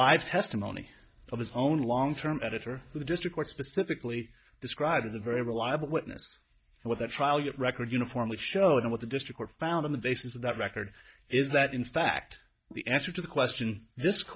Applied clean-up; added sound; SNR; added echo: neural mask model DeepFilterNet 3.